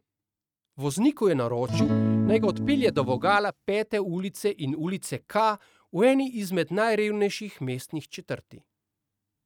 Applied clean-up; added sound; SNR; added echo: neural mask model RNNoise.